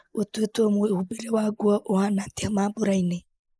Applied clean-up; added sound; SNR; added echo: neural mask model Resemble Enhance denoiser.